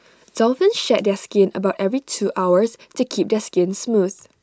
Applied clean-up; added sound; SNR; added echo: none; none; none; none.